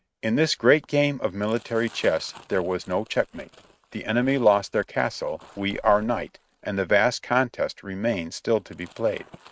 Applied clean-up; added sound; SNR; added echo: neural mask model RNNoise.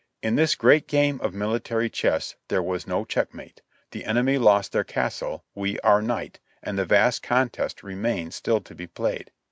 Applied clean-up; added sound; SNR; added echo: none; none; none; none.